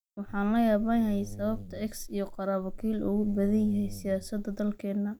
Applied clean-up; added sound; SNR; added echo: none; Buzz; 11 dB; none.